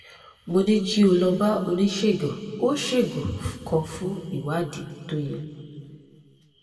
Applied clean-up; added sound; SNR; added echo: none; none; none; reverberation time 1.9 s.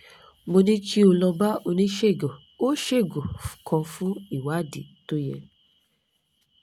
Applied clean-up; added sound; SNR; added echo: none; none; none; none.